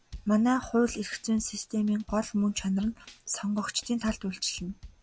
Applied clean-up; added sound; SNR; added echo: none; Drum kit; 20 dB; none.